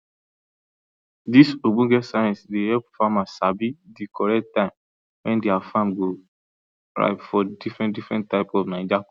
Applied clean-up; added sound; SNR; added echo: none; none; none; none.